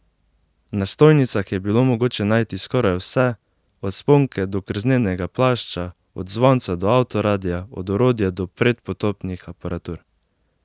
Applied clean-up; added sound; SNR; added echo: none; none; none; none.